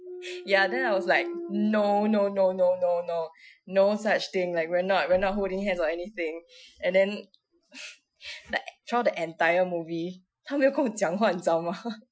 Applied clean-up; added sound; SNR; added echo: classical method Wiener filter.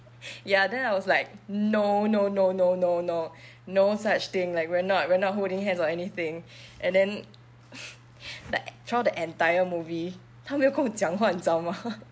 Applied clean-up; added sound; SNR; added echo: none; none; none; none.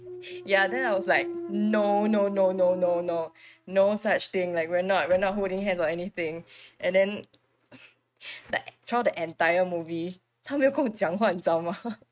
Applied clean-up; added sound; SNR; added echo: neural mask model RNNoise.